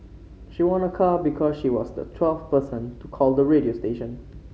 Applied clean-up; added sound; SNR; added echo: none; none; none; none.